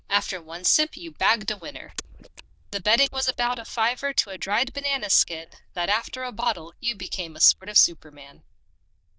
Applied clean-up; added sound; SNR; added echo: neural diffusion model UNIVERSE++.